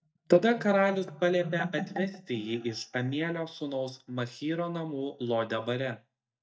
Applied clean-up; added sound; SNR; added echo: neural mask model DeepFilterNet 3.